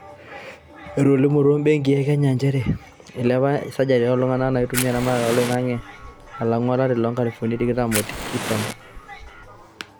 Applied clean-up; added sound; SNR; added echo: none; Fire; 10 dB; none.